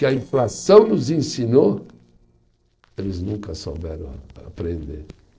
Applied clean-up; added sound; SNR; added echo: neural separator model SepFormer DNS4.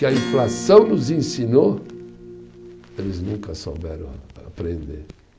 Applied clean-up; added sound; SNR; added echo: none; Acoustic guitar / Strum; 9 dB; none.